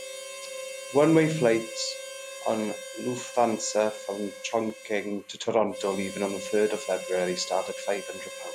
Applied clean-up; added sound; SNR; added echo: none; Harmonica; 11 dB; none.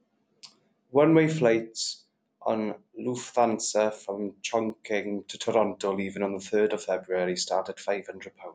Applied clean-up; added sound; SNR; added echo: none; none; none; none.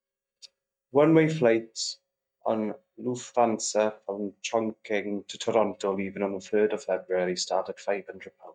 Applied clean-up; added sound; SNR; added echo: neural mask model DeepFilterNet 3.